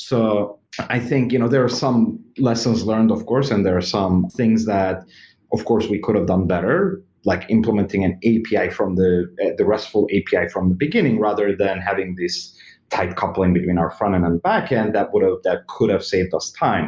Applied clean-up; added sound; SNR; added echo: none; none; none; none.